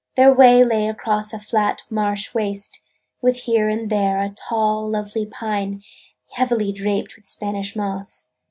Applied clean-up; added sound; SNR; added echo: none; none; none; none.